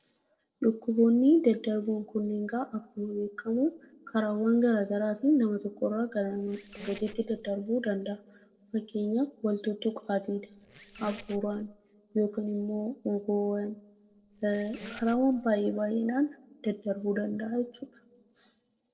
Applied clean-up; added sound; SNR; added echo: neural separator model SepFormer DNS4.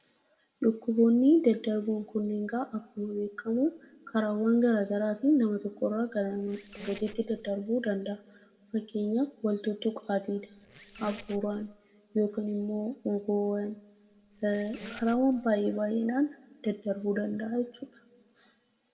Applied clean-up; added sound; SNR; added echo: none; Squeak; 18 dB; reverberation time 0.8 s.